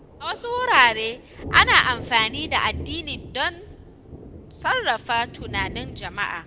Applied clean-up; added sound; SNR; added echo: none; Thunder; 13 dB; none.